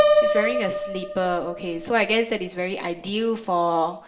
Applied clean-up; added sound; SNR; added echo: none; Piano; 1 dB; reverberation time 0.7 s.